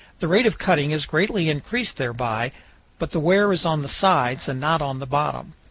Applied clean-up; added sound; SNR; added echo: none; none; none; none.